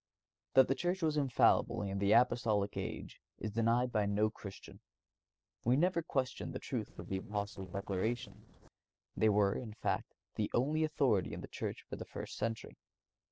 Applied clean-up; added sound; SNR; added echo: neural separator model SepFormer DNS4.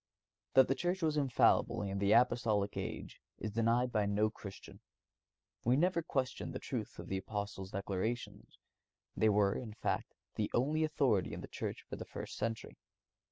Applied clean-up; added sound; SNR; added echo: none; none; none; none.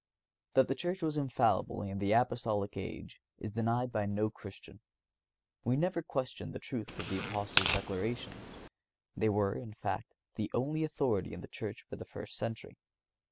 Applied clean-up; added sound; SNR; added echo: none; Tearing; 0 dB; none.